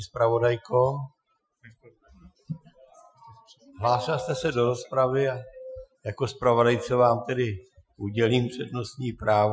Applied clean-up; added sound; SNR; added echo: classical method Wiener filter.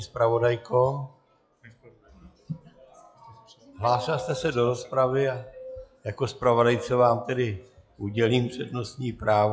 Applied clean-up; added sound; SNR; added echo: classical method log-MMSE.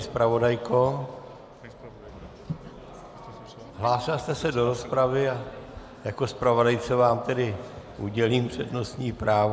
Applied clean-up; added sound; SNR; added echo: none; none; none; none.